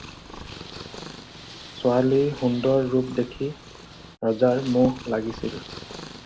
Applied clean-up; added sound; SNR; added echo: none; Purr; 15 dB; none.